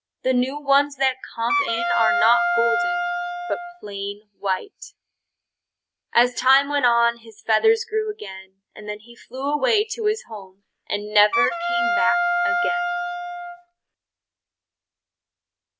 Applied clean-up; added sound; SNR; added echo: none; Wind instrument, woodwind instrument; -1 dB; none.